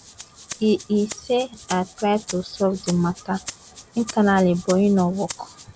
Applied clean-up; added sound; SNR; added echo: none; Rattle (instrument); 17 dB; none.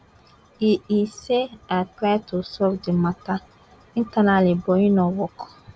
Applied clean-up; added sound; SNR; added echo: none; none; none; none.